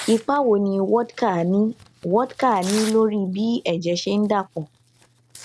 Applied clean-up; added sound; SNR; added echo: none; Tearing; 17 dB; none.